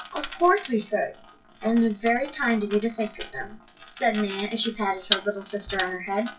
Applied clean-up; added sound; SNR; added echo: classical method WPE with log-MMSE.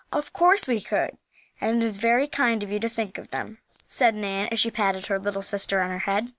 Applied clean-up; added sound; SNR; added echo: none; none; none; none.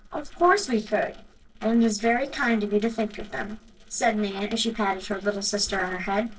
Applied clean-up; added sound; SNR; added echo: neural separator model SepFormer DNS4.